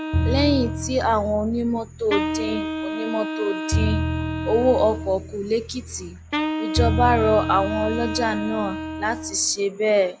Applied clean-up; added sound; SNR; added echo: none; Bowed string instrument + Wind instrument, woodwind instrument; 3 dB; none.